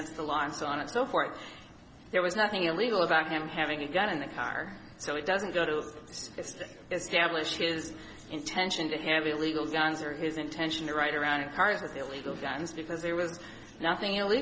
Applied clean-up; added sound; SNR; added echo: none; none; none; none.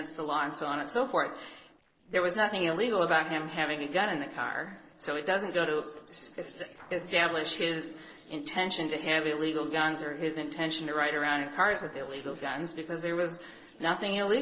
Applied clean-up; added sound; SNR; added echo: neural separator model SepFormer DNS4.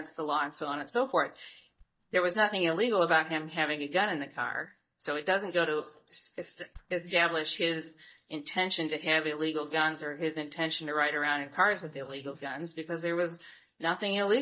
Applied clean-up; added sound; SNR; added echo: neural mask model DeepFilterNet 3.